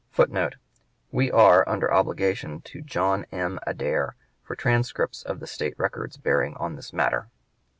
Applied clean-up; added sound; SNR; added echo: none; none; none; none.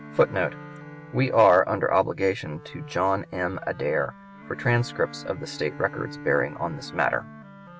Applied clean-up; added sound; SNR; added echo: none; Bowed string instrument + Wind instrument, woodwind instrument; 17 dB; none.